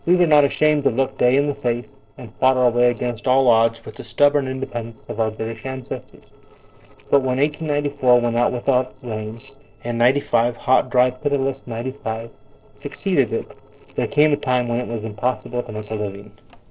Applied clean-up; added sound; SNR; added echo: neural separator model SepFormer DNS4.